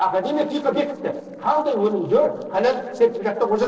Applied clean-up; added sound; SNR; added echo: neural separator model SepFormer DNS4.